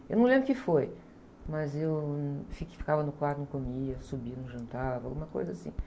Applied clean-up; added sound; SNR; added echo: none; none; none; none.